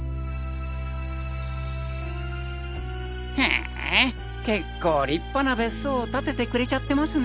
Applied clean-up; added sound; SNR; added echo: none; none; none; none.